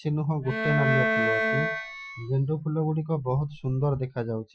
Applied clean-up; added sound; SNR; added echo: classical method Wiener filter.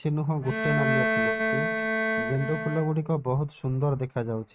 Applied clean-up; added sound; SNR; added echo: neural mask model RNNoise.